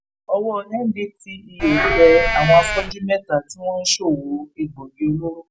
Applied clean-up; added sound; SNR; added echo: none; Livestock, farm animals, working animals; 2 dB; none.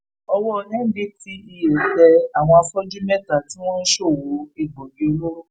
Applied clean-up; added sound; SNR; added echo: none; none; none; none.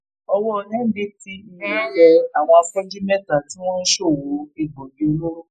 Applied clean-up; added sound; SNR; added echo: neural mask model Resemble Enhance denoiser.